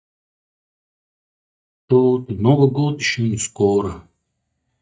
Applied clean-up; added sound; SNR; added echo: neural mask model DeepFilterNet 3.